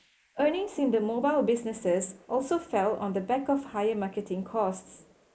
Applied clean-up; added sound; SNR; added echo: neural mask model Resemble Enhance denoiser.